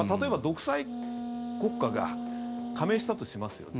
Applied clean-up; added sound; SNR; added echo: none; Wind instrument, woodwind instrument; 5 dB; none.